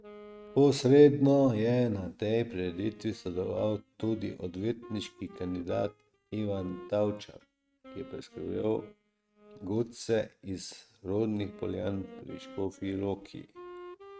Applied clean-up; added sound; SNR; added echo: neural mask model RNNoise.